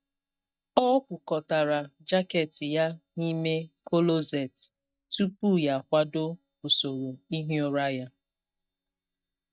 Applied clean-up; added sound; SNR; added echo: neural mask model DeepFilterNet 3.